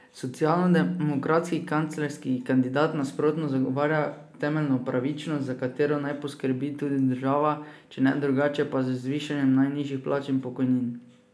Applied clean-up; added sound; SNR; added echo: none; none; none; none.